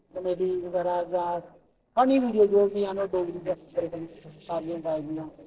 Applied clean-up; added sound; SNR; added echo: neural separator model SepFormer DNS4.